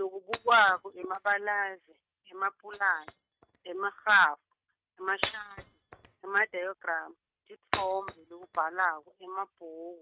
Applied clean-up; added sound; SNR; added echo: neural mask model RNNoise.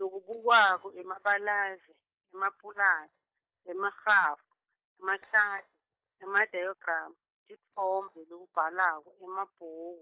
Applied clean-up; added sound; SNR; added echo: neural mask model DeepFilterNet 3.